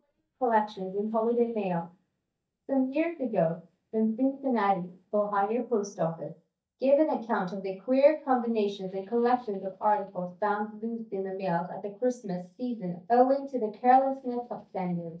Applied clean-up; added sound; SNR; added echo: neural mask model DeepFilterNet 3.